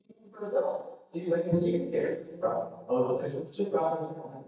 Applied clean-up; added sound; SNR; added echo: neural mask model DeepFilterNet 3.